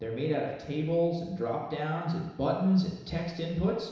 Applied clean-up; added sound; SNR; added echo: none; none; none; reverberation time 1.0 s.